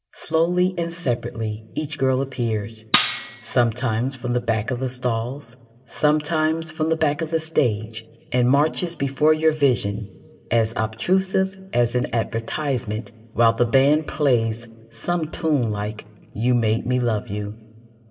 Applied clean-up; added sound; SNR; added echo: none; Cutlery, silverware; 4 dB; reverberation time 1.6 s.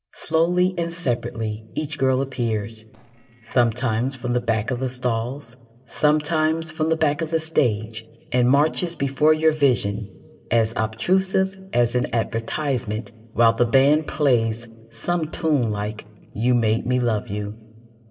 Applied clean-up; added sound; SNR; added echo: neural separator model SepFormer DNS4.